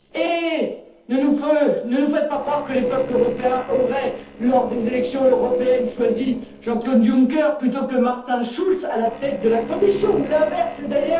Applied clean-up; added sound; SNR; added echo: neural separator model SepFormer DNS4.